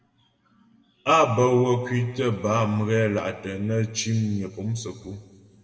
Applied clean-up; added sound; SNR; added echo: none; none; none; reverberation time 1.8 s.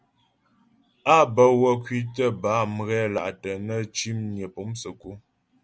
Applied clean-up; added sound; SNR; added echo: none; none; none; none.